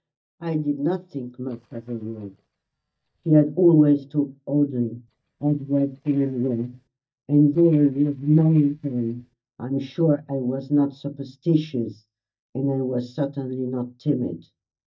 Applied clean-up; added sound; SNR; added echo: neural mask model DeepFilterNet 3.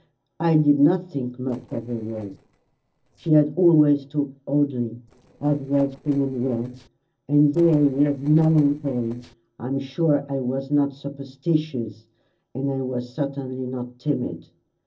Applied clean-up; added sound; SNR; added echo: neural separator model SepFormer DNS4.